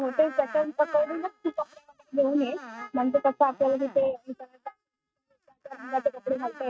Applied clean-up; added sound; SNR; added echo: neural mask model RNNoise.